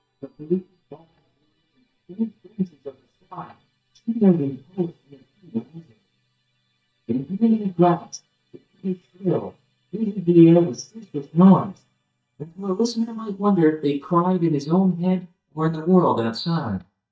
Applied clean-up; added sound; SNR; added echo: neural mask model DeepFilterNet 3.